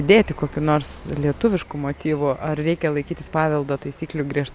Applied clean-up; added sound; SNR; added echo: none; none; none; none.